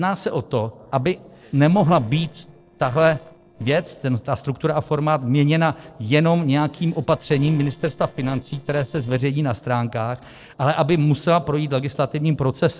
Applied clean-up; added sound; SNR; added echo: neural separator model SepFormer DNS4.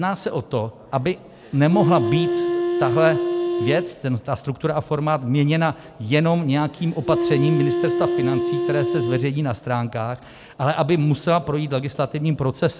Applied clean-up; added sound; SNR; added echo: none; Wind instrument, woodwind instrument; 2 dB; none.